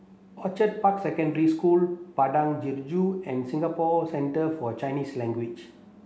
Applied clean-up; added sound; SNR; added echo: none; none; none; none.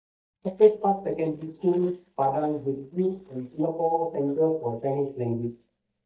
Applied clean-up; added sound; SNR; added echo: neural mask model DeepFilterNet 3.